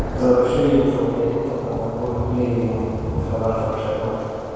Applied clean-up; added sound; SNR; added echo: none; Thunder; 13 dB; reverberation time 2.2 s.